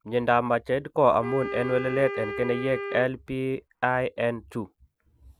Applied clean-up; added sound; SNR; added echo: none; Wind instrument, woodwind instrument; 9 dB; none.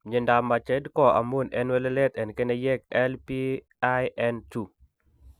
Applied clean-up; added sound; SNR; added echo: none; none; none; none.